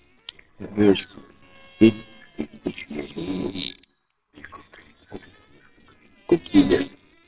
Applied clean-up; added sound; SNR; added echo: neural separator model SepFormer WHAMR!.